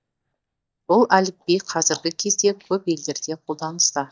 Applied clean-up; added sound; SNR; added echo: neural mask model DeepFilterNet 3.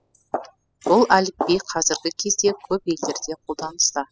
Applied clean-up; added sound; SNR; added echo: classical method spectral subtraction.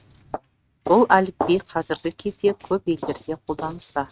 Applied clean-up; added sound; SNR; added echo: neural mask model RNNoise.